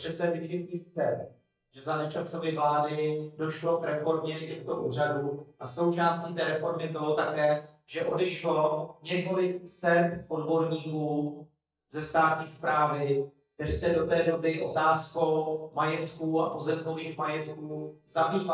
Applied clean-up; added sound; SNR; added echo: neural mask model DeepFilterNet 3.